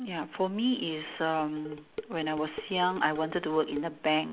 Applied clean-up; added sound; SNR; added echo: none; Dishes, pots, and pans; 14 dB; none.